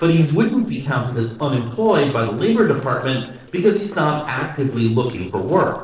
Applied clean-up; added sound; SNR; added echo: neural separator model SepFormer DNS4.